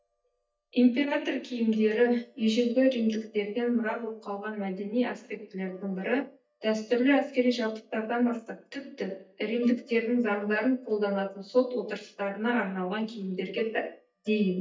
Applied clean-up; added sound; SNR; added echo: neural mask model DeepFilterNet 3.